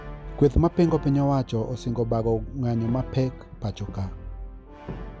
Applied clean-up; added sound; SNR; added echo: none; Brass instrument; 12 dB; none.